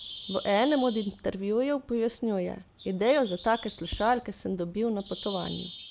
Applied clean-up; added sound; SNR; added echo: none; Bird + Tap; 14 dB; none.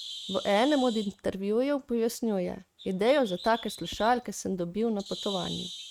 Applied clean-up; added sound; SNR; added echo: neural mask model RNNoise.